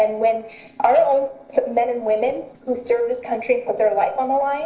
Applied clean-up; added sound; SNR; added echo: neural separator model SepFormer DNS4.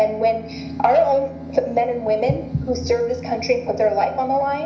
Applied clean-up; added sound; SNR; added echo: none; Bowed string instrument; 19 dB; reverberation time 0.5 s.